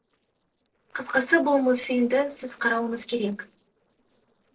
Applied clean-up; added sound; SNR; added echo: neural separator model SepFormer DNS4.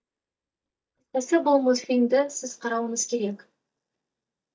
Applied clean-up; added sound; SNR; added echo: neural mask model DeepFilterNet 3.